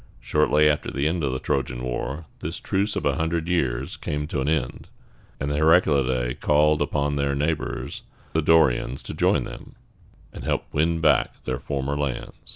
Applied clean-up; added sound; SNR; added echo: none; none; none; none.